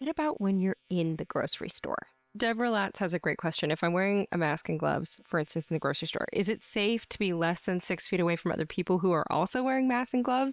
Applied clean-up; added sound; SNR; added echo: neural separator model SepFormer WHAM!.